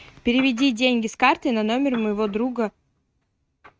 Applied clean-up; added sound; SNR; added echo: neural mask model RNNoise.